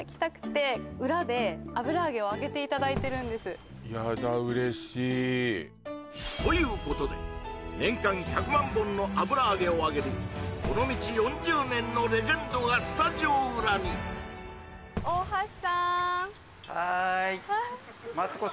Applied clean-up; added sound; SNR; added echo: none; Fireworks; 14 dB; none.